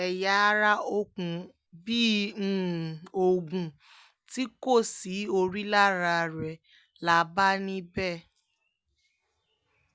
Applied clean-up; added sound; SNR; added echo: none; none; none; none.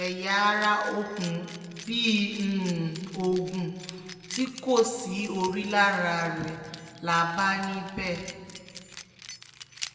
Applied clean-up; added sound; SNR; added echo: none; Keys jangling; 16 dB; reverberation time 1.9 s.